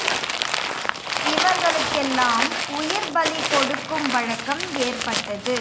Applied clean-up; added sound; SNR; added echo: none; Crumpling, crinkling; 0 dB; none.